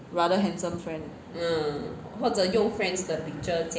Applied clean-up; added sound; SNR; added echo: none; none; none; none.